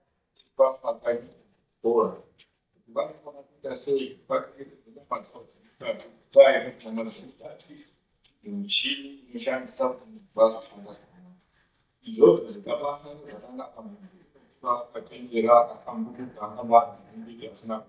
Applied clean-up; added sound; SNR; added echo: neural mask model DeepFilterNet 3.